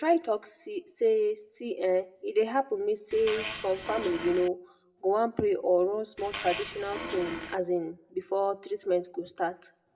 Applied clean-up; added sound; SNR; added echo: none; Fart; 8 dB; reverberation time 0.3 s.